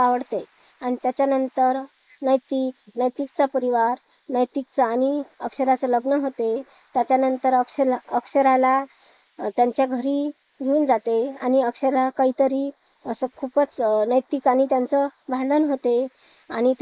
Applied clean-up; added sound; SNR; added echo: neural mask model Resemble Enhance denoiser.